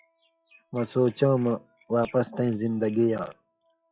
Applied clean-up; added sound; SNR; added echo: classical method log-MMSE.